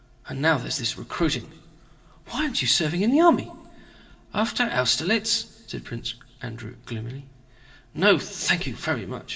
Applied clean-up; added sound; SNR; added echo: none; none; none; reverberation time 0.6 s.